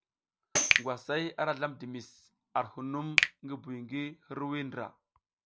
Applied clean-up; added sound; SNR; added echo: none; Finger snapping + Tambourine; -3 dB; none.